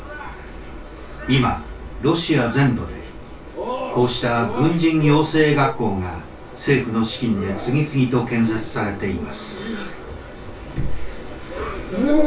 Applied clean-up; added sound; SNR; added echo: none; none; none; reverberation time 0.2 s.